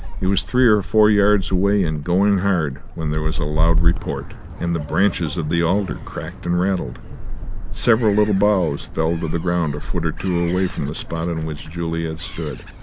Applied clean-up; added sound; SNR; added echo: none; Gull, seagull; 3 dB; none.